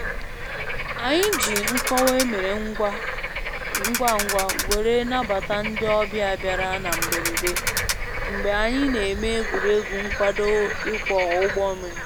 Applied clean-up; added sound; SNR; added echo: none; Bird / Frog + Ratchet, pawl; 2 dB; none.